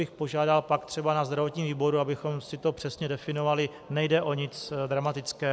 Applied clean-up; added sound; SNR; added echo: none; none; none; none.